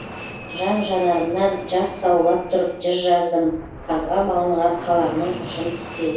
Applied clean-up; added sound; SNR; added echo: none; Fixed-wing aircraft, airplane; 14 dB; reverberation time 0.7 s.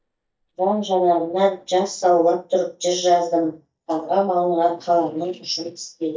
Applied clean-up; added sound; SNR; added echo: neural mask model DeepFilterNet 3.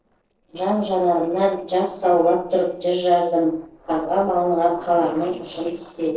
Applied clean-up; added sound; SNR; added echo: neural separator model SepFormer DNS4.